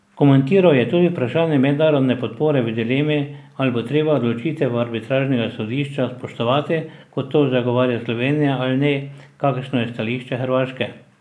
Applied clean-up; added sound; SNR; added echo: none; none; none; none.